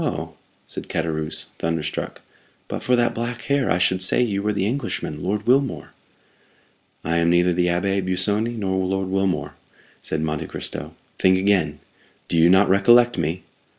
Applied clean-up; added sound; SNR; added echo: none; none; none; none.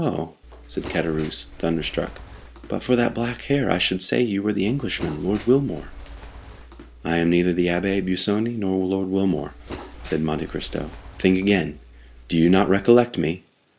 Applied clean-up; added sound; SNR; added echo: none; Bird; 17 dB; none.